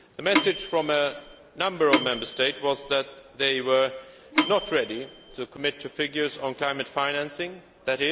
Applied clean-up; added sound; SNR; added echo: none; Microwave oven / Bell; 3 dB; none.